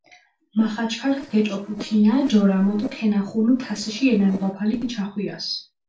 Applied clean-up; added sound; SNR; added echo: neural separator model SepFormer DNS4.